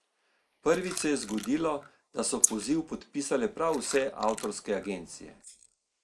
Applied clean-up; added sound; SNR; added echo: neural mask model Resemble Enhance denoiser.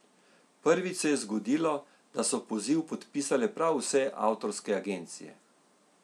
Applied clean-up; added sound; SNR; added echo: none; none; none; none.